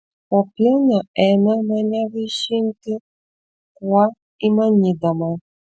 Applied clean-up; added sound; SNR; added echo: none; none; none; none.